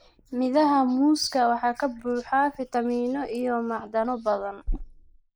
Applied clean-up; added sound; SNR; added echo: neural mask model Resemble Enhance denoiser.